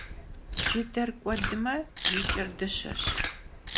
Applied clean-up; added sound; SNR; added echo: none; Chewing, mastication; 1 dB; none.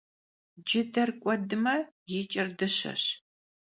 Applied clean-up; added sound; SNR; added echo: none; none; none; none.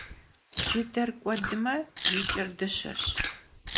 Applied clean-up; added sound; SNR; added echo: neural mask model Resemble Enhance denoiser.